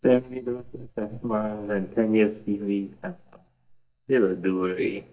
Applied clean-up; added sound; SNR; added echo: neural mask model DeepFilterNet 3.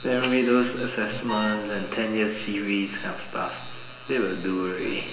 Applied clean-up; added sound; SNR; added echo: none; Wind instrument, woodwind instrument; 9 dB; reverberation time 1.6 s.